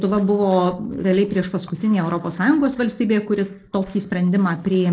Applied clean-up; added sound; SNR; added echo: neural separator model SepFormer DNS4.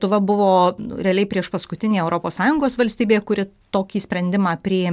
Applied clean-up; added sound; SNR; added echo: none; none; none; none.